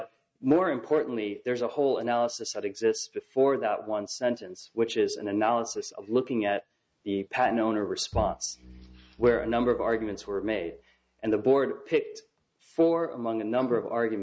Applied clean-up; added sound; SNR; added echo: neural mask model RNNoise.